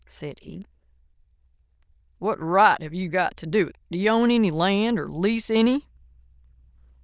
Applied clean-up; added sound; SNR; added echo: neural diffusion model UNIVERSE++.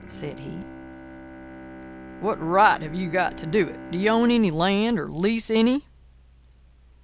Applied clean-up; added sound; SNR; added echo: none; Bowed string instrument; 17 dB; none.